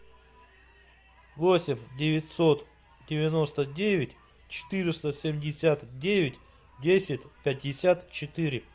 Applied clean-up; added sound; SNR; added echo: none; none; none; none.